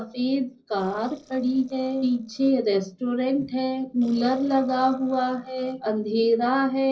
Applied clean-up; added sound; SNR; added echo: neural separator model SepFormer DNS4.